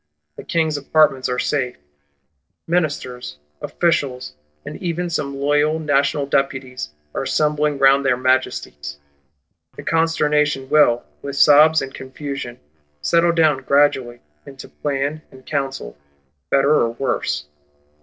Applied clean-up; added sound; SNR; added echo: neural separator model SepFormer DNS4.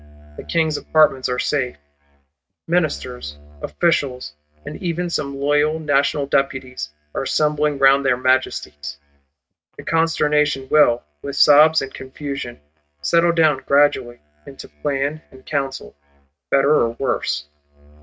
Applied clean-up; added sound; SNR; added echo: neural mask model RNNoise.